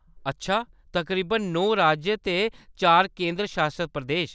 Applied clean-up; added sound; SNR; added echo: none; none; none; none.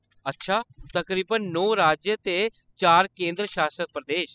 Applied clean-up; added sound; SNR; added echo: classical method spectral subtraction.